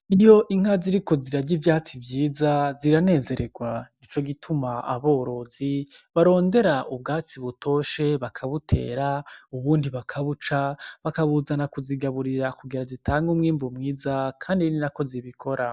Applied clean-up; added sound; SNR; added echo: none; none; none; none.